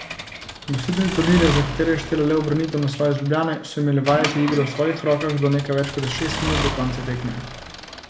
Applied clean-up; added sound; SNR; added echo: none; Accelerating, revving, vroom / Mechanisms; 8 dB; none.